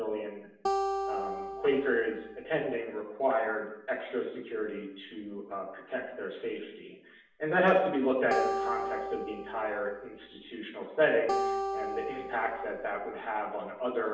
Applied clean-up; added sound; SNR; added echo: none; Acoustic guitar; 4 dB; reverberation time 0.7 s.